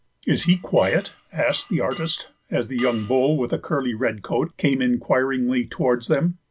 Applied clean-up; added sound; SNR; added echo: none; Glass; 18 dB; none.